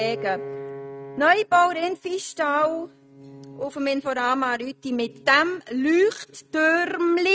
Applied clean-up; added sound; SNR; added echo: neural mask model RNNoise.